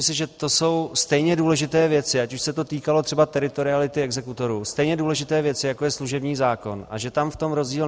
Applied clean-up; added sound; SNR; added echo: none; none; none; none.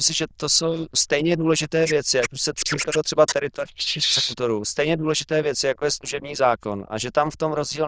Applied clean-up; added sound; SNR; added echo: neural diffusion model UNIVERSE++.